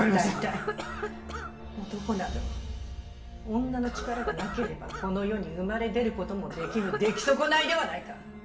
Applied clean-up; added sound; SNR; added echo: none; Cough; 8 dB; reverberation time 1.1 s.